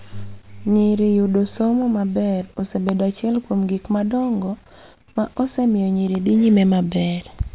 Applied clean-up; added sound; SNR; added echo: none; none; none; none.